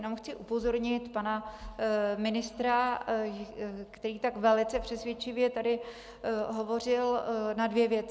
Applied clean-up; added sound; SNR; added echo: none; none; none; none.